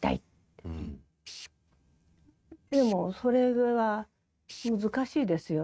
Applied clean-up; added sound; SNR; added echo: neural mask model RNNoise.